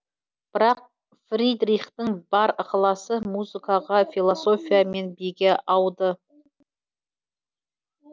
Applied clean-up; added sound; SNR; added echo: none; none; none; none.